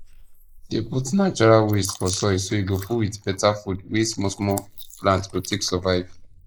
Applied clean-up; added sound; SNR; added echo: neural mask model Resemble Enhance denoiser.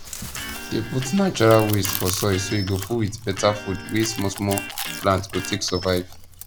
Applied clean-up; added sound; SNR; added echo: none; Electric guitar + Chewing, mastication; 10 dB; none.